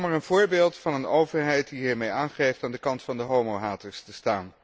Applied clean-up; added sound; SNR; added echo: none; none; none; none.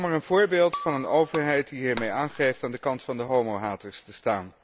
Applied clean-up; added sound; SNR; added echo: none; Shatter; 15 dB; none.